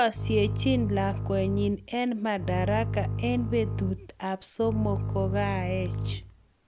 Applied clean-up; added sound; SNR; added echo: none; Bowed string instrument; 3 dB; none.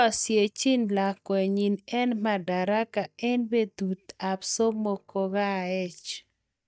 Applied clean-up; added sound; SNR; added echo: neural mask model DeepFilterNet 3.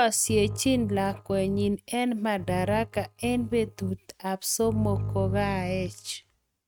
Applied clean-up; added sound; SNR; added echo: neural mask model RNNoise.